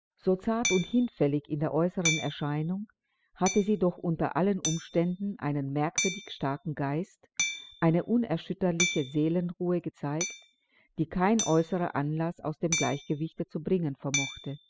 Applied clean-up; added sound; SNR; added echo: classical method spectral subtraction.